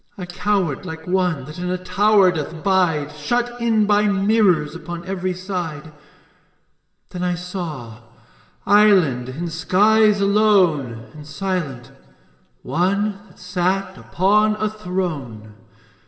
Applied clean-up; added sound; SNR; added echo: none; none; none; reverberation time 1.3 s.